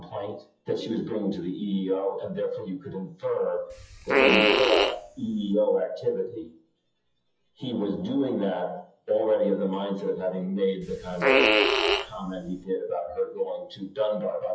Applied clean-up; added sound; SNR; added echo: classical method WPE with log-MMSE.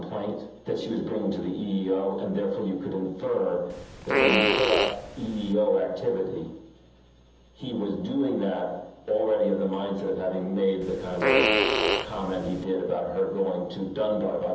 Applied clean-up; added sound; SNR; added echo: none; Fart; -2 dB; reverberation time 0.7 s.